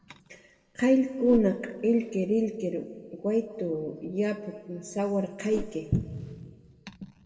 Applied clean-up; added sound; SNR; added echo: none; Whoosh, swoosh, swish; 19 dB; reverberation time 1.6 s.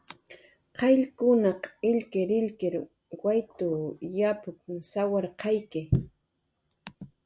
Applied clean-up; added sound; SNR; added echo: none; none; none; none.